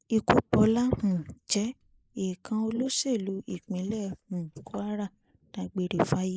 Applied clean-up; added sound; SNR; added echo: neural mask model Resemble Enhance denoiser.